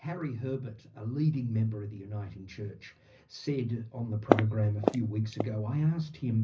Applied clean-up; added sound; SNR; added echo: none; Walk, footsteps; -1 dB; reverberation time 0.4 s.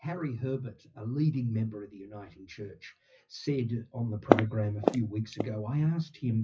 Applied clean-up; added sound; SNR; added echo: classical method WPE with log-MMSE.